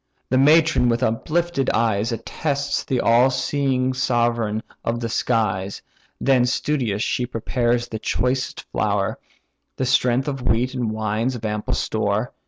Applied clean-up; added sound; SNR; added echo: none; none; none; none.